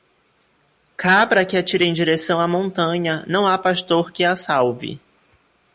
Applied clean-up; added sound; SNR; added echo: none; none; none; none.